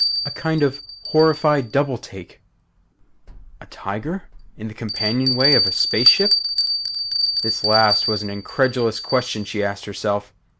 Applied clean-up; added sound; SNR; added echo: none; Bell; 1 dB; none.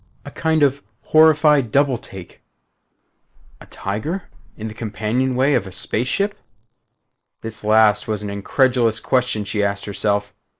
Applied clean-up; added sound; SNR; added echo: neural mask model Resemble Enhance denoiser.